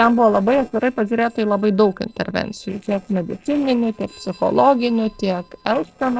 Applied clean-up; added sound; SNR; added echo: neural separator model SepFormer DNS4.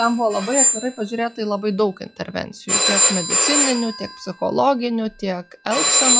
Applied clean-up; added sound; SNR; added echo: classical method log-MMSE.